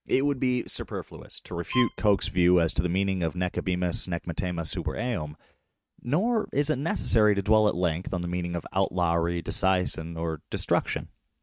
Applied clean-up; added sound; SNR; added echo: neural mask model RNNoise.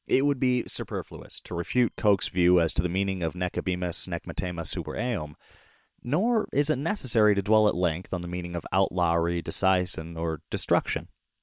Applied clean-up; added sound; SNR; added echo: neural separator model SepFormer WHAM!.